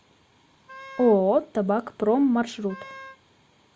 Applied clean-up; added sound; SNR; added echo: none; Wind instrument, woodwind instrument; 20 dB; none.